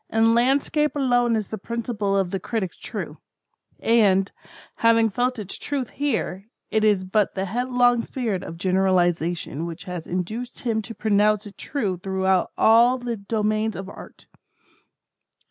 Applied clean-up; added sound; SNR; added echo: none; none; none; none.